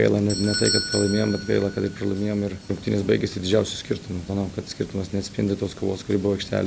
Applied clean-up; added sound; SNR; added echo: none; Doorbell; 10 dB; none.